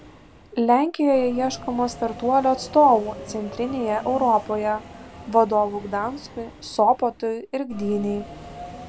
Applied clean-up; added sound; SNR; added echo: none; Subway, metro, underground; 16 dB; none.